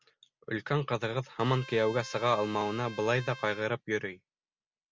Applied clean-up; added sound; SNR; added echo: none; Trumpet; 16 dB; none.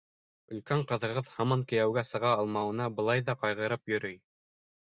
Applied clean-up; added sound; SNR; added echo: neural mask model DeepFilterNet 3.